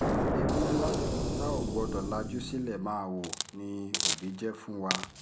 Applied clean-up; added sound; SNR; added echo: none; Hiss + Explosion; -3 dB; none.